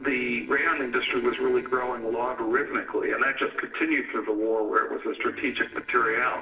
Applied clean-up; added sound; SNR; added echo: neural separator model SepFormer DNS4.